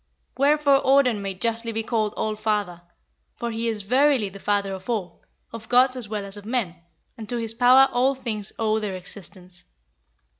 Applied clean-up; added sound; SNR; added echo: none; none; none; none.